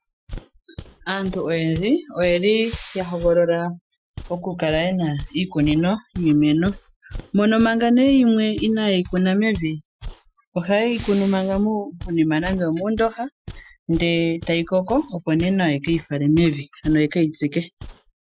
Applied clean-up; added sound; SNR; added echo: classical method Wiener filter.